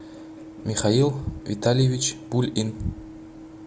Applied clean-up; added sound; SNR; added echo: none; none; none; none.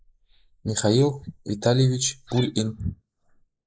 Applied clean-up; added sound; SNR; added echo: neural mask model Resemble Enhance denoiser.